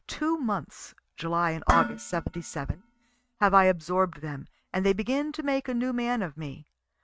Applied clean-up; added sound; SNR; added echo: neural mask model RNNoise.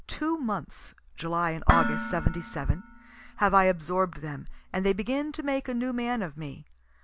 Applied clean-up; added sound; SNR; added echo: none; Dishes, pots, and pans; 4 dB; none.